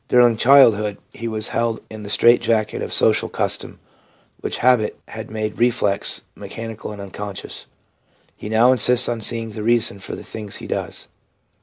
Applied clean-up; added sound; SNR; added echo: none; none; none; none.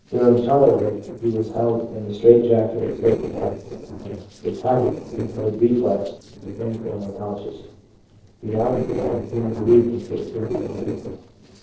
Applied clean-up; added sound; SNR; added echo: neural separator model SepFormer DNS4.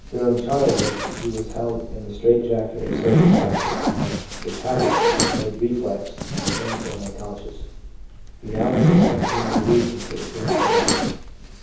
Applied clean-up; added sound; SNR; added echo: none; Zipper (clothing); -2 dB; reverberation time 0.9 s.